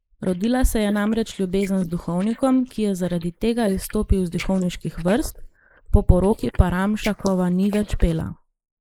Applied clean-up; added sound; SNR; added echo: neural mask model Resemble Enhance denoiser.